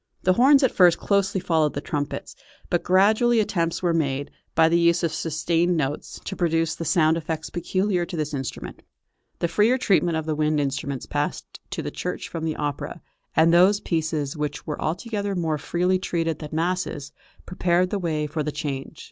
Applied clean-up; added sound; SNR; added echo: none; none; none; none.